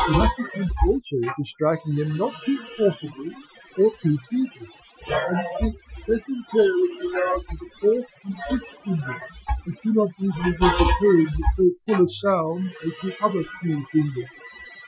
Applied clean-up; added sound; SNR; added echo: classical method Wiener filter.